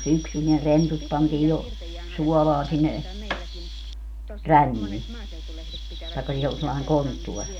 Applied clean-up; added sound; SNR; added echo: none; Chirp, tweet; 20 dB; none.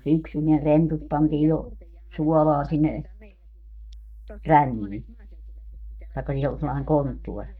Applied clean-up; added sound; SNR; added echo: neural mask model DeepFilterNet 3.